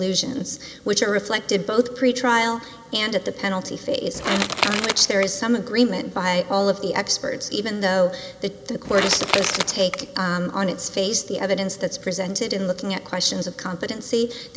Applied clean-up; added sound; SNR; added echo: none; Crushing / Wood; 3 dB; none.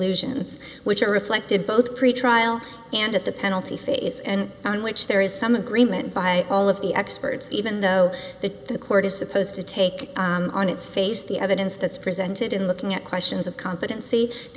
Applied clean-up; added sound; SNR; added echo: none; none; none; none.